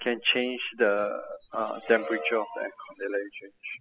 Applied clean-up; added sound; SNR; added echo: classical method spectral subtraction.